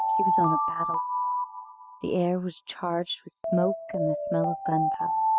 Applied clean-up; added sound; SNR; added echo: neural mask model RNNoise.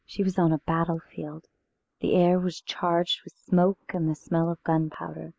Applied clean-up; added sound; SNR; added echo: neural mask model Resemble Enhance denoiser.